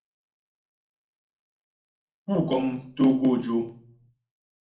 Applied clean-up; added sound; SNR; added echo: none; none; none; reverberation time 0.4 s.